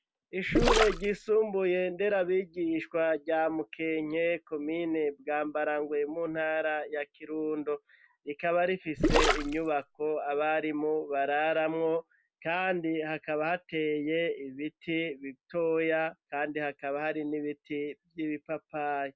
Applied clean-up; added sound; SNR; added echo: none; Gurgling; -2 dB; none.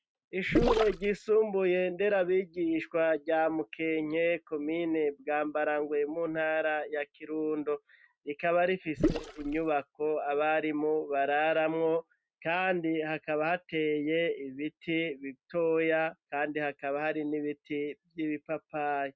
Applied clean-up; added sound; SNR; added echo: neural mask model RNNoise.